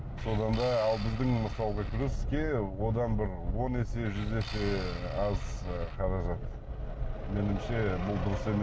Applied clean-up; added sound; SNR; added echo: none; Tools; 18 dB; none.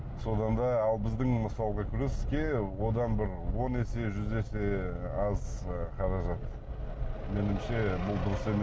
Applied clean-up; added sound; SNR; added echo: none; none; none; none.